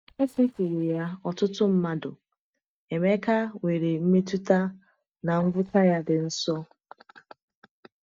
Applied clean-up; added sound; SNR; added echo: neural mask model DeepFilterNet 3.